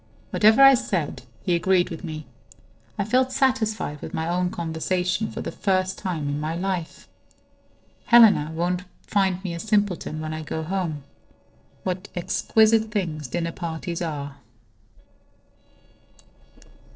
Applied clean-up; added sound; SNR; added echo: neural separator model SepFormer DNS4.